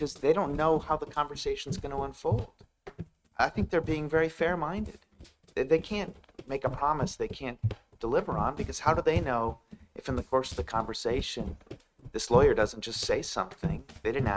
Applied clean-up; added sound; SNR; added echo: neural mask model RNNoise.